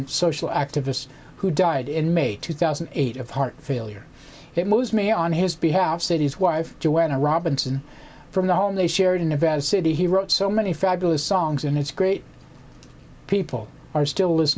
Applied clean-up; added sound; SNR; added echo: none; none; none; none.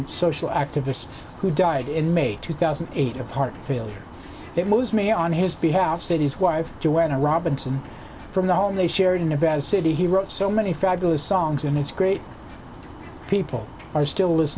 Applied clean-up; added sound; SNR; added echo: none; Bird; 17 dB; none.